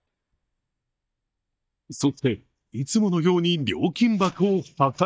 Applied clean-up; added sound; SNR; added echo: neural mask model DeepFilterNet 3.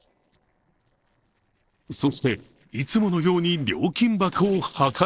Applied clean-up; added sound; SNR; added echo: neural separator model SepFormer DNS4.